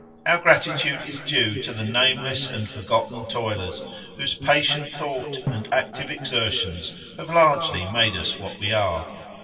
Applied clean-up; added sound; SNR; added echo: none; Drum; 19 dB; reverberation time 2.6 s.